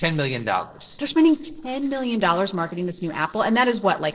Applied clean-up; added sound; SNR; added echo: neural separator model SepFormer DNS4.